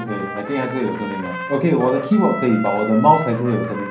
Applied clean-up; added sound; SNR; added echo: none; Trumpet; 11 dB; reverberation time 0.6 s.